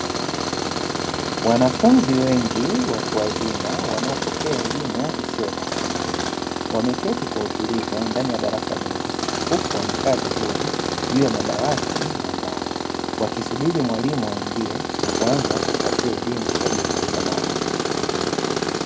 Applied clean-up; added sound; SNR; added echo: none; Tools; 0 dB; reverberation time 0.3 s.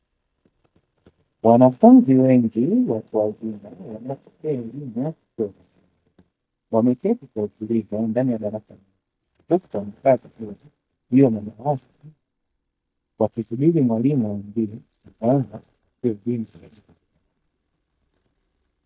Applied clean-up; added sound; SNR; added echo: neural mask model DeepFilterNet 3.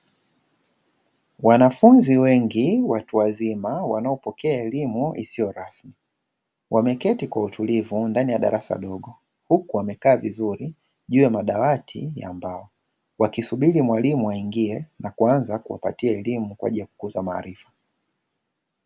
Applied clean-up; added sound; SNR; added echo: none; none; none; none.